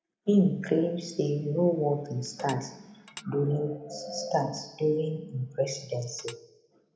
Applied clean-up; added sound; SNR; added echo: none; Tap / Dishes, pots, and pans; 17 dB; reverberation time 0.7 s.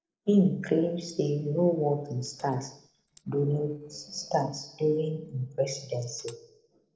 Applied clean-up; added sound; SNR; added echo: neural separator model SepFormer DNS4.